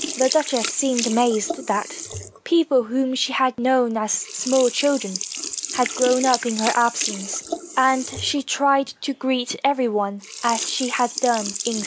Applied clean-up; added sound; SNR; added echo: none; Sink (filling or washing); 9 dB; none.